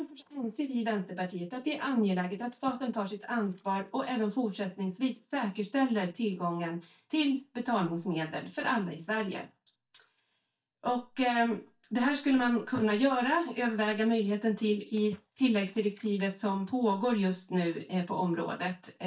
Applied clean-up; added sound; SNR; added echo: neural mask model DeepFilterNet 3.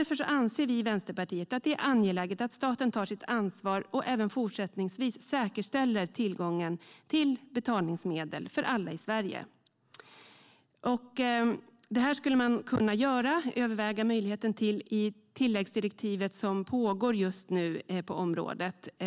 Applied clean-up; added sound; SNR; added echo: none; none; none; none.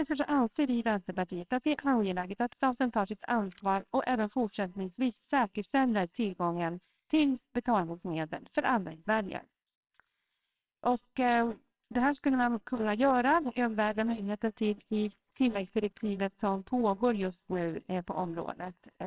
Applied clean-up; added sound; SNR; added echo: neural separator model SepFormer WHAMR!.